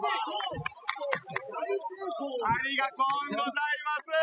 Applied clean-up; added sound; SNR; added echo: classical method spectral subtraction.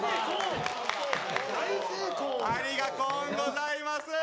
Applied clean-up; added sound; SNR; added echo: none; Cough + Thump, thud; 16 dB; none.